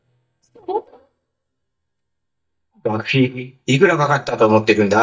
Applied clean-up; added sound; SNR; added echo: neural mask model DeepFilterNet 3.